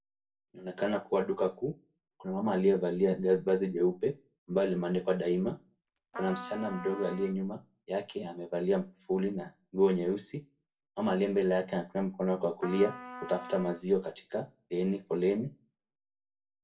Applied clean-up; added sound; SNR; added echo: none; Trumpet; 14 dB; reverberation time 0.2 s.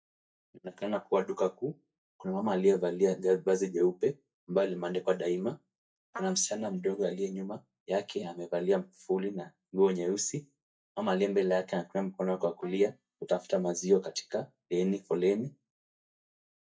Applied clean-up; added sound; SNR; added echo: neural mask model DeepFilterNet 3.